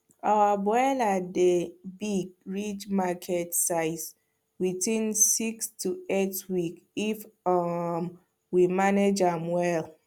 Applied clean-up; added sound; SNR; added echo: none; none; none; none.